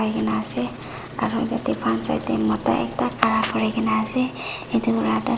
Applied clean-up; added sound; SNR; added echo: none; Truck; 14 dB; none.